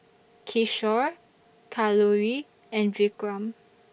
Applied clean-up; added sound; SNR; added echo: none; none; none; none.